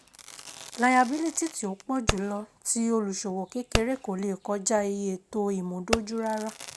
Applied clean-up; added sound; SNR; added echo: none; Fireworks; 8 dB; none.